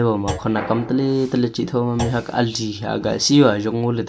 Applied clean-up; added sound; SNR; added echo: none; Thump, thud; 15 dB; none.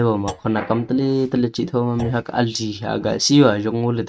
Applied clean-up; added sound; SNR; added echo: neural mask model RNNoise.